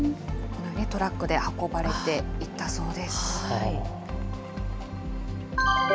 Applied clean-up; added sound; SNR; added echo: none; none; none; none.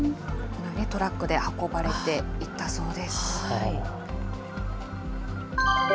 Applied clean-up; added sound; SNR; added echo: none; Fowl; 18 dB; none.